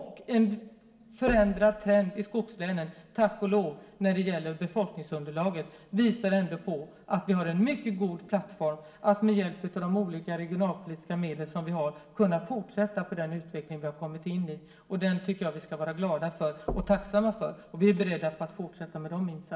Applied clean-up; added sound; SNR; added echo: none; Knock; 13 dB; reverberation time 2.0 s.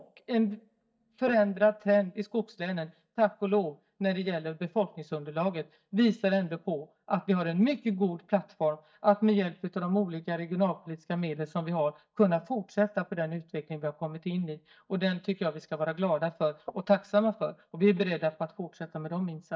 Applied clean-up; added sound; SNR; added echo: neural mask model DeepFilterNet 3.